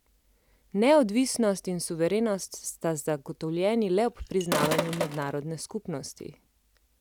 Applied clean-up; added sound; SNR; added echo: none; Sink (filling or washing); 4 dB; none.